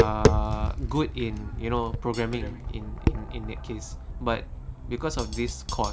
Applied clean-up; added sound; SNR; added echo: none; Tap; -3 dB; none.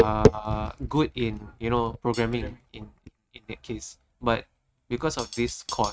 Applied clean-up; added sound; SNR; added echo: neural mask model RNNoise.